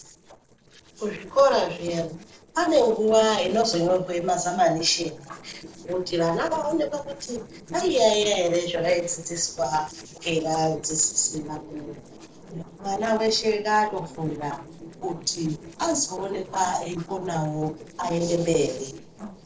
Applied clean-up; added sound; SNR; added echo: neural separator model SepFormer DNS4.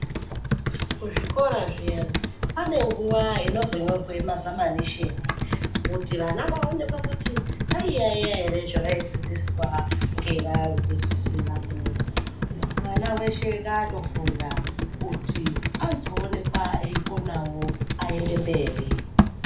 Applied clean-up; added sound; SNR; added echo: none; Computer keyboard; -2 dB; reverberation time 0.3 s.